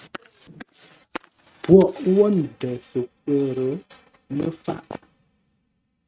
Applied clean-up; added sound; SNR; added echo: neural mask model RNNoise.